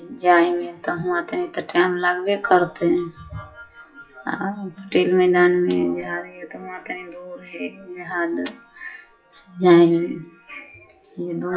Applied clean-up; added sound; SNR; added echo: classical method WPE with log-MMSE.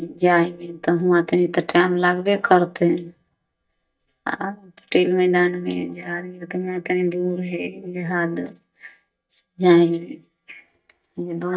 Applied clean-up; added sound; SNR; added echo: neural mask model DeepFilterNet 3.